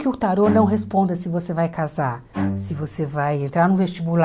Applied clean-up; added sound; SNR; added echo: none; Bowed string instrument; 10 dB; none.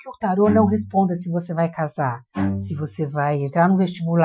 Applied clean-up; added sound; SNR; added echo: classical method Wiener filter.